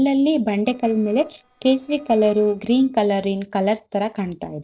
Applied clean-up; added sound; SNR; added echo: neural separator model SepFormer DNS4.